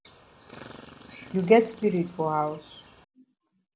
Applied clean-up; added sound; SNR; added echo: none; Chirp, tweet; 20 dB; none.